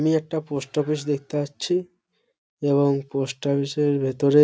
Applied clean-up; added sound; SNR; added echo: none; none; none; none.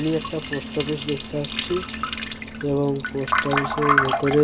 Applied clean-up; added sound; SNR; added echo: none; Liquid; 0 dB; none.